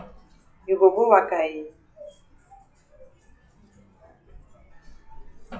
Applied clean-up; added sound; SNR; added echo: classical method WPE with log-MMSE.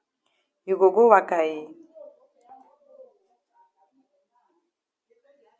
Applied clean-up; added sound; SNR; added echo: none; none; none; none.